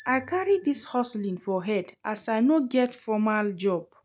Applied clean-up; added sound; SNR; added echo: neural mask model RNNoise.